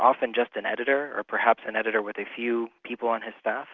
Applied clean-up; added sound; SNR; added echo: none; none; none; none.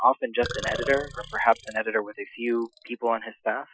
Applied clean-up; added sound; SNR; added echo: classical method Wiener filter.